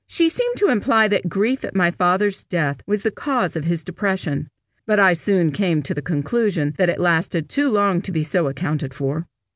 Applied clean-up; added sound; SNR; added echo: none; none; none; none.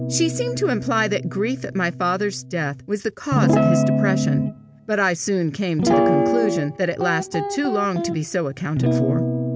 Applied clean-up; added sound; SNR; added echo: none; Guitar; -1 dB; none.